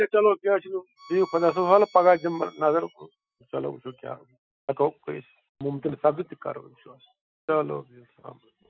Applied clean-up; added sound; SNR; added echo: classical method Wiener filter.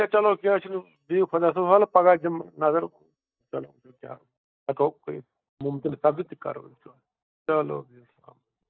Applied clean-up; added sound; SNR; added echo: neural mask model DeepFilterNet 3.